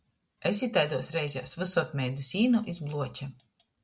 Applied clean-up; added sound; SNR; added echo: none; none; none; none.